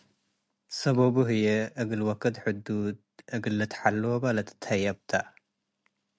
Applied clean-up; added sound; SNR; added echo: none; none; none; none.